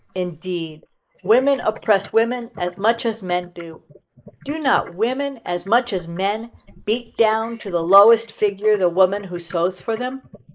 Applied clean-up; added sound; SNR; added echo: neural mask model Resemble Enhance denoiser.